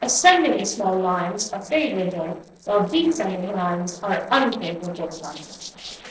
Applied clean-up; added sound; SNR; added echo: neural separator model SepFormer DNS4.